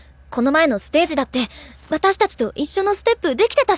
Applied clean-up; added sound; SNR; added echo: none; none; none; none.